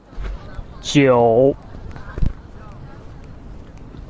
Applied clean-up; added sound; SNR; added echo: none; none; none; none.